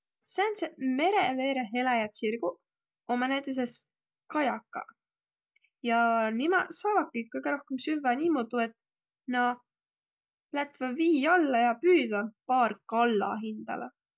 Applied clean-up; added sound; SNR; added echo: none; none; none; none.